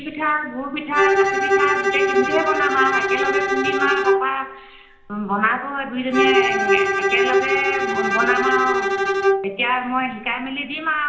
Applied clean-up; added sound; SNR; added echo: none; Bowed string instrument; -2 dB; reverberation time 0.8 s.